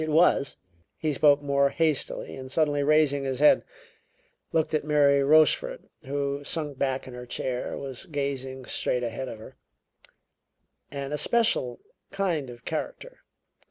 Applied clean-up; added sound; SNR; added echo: none; none; none; none.